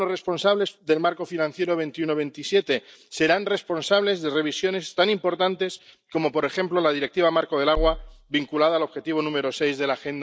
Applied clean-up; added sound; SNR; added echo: neural mask model DeepFilterNet 3.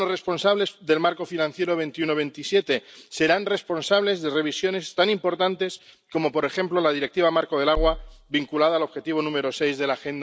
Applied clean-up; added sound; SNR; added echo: none; Bass drum; 8 dB; none.